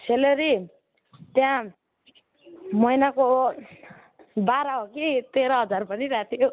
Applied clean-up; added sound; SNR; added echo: none; none; none; none.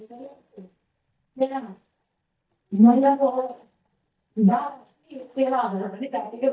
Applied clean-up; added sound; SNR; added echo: neural mask model DeepFilterNet 3.